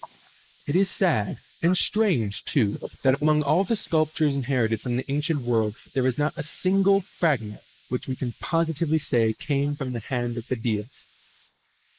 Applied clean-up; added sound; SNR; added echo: neural mask model Resemble Enhance denoiser.